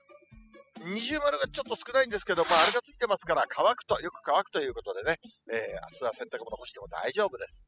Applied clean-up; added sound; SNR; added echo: classical method spectral subtraction.